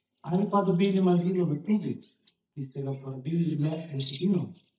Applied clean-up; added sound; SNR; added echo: neural mask model DeepFilterNet 3.